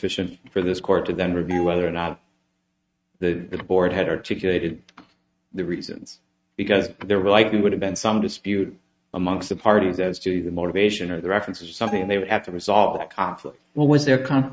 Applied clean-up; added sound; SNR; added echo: neural mask model RNNoise.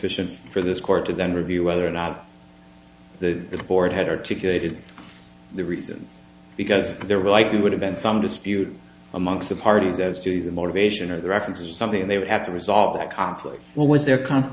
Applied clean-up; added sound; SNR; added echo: none; none; none; none.